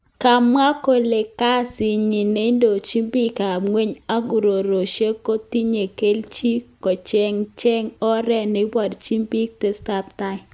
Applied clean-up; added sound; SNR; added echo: none; none; none; none.